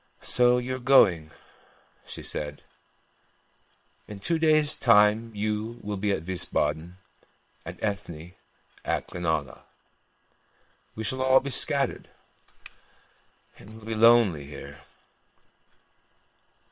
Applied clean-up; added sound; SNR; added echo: neural separator model SepFormer WHAM!.